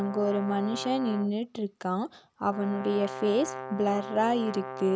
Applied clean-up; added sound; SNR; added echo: none; Brass instrument; 11 dB; none.